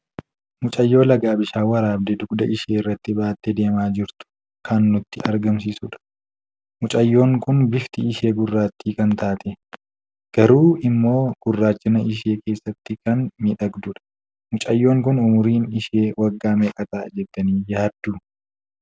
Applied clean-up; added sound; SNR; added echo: none; none; none; none.